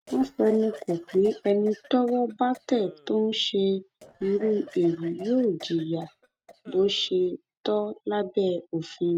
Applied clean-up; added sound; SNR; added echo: neural mask model RNNoise.